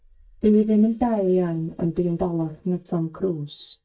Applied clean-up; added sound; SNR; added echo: neural mask model DeepFilterNet 3.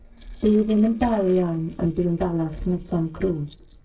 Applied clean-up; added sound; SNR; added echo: neural separator model SepFormer DNS4.